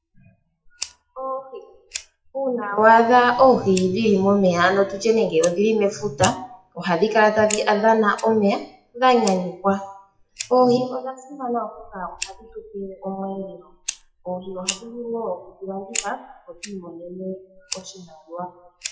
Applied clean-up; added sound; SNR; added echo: classical method WPE with log-MMSE.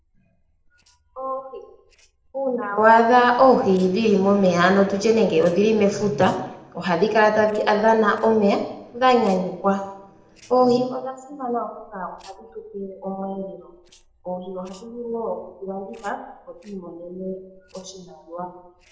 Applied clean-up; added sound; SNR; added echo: neural separator model SepFormer DNS4.